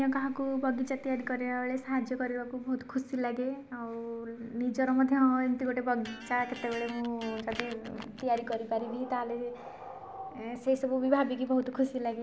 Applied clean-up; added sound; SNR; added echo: none; Electric guitar; 16 dB; none.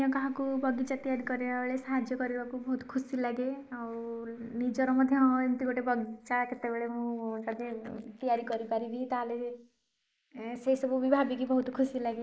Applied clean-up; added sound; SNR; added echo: neural mask model Resemble Enhance denoiser.